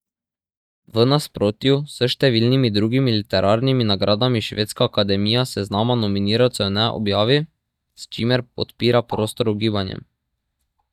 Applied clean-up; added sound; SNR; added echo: neural mask model DeepFilterNet 3.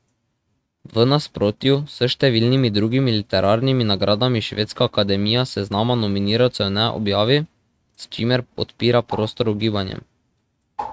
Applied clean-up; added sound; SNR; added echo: neural mask model RNNoise.